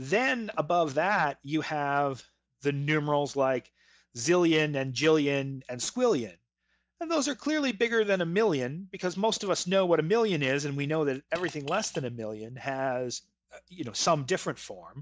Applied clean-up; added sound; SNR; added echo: neural mask model DeepFilterNet 3.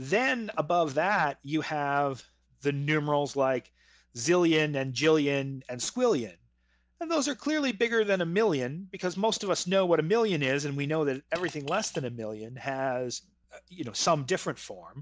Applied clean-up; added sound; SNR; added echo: none; Fart; 17 dB; none.